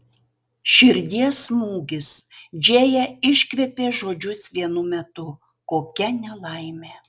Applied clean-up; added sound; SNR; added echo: none; none; none; none.